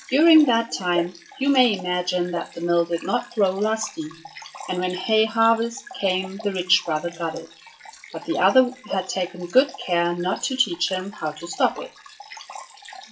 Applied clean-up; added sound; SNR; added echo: classical method WPE with log-MMSE.